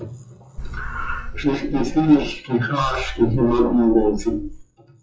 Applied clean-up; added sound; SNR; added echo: classical method WPE with log-MMSE.